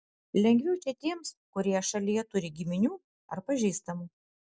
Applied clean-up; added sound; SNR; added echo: none; none; none; none.